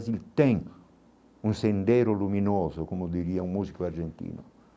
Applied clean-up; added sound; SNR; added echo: none; none; none; none.